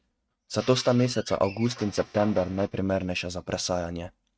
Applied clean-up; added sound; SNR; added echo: neural mask model RNNoise.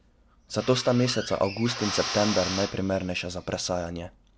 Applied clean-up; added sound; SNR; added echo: none; Drill; 9 dB; none.